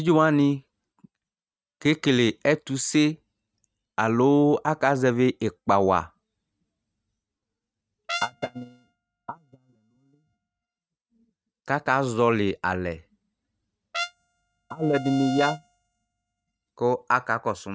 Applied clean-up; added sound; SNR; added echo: neural mask model RNNoise.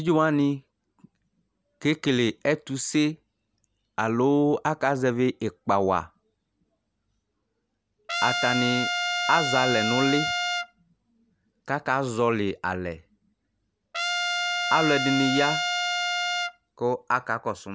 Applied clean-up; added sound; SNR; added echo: none; Trumpet; 0 dB; none.